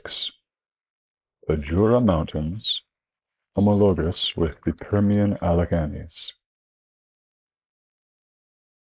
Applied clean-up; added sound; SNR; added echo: neural mask model Resemble Enhance denoiser.